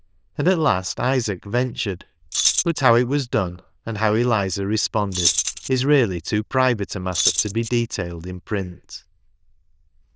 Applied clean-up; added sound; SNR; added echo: neural diffusion model UNIVERSE++.